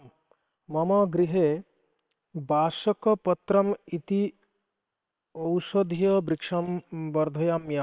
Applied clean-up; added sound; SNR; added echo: neural separator model SepFormer WHAM!.